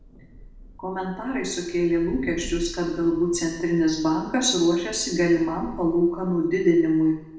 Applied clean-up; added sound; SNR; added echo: none; Thunder; 18 dB; reverberation time 0.8 s.